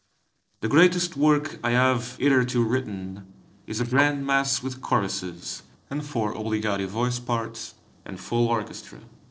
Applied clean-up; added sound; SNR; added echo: neural separator model SepFormer DNS4.